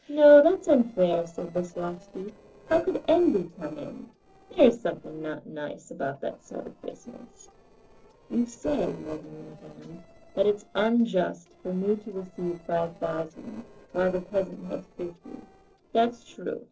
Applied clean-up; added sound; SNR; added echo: neural separator model SepFormer DNS4.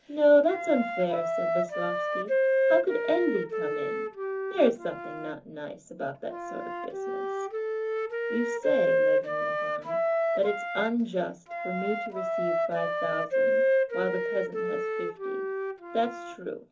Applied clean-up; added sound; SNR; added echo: none; Wind instrument, woodwind instrument; -1 dB; reverberation time 0.3 s.